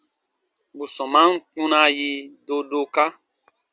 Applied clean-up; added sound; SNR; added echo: none; none; none; none.